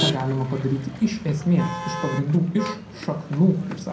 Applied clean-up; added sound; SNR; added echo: none; Motor vehicle (road); 10 dB; reverberation time 0.6 s.